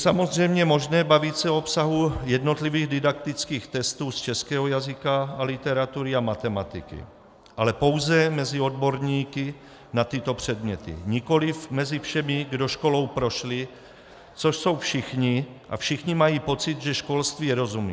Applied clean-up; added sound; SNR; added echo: none; none; none; none.